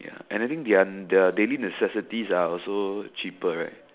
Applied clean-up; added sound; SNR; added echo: none; none; none; none.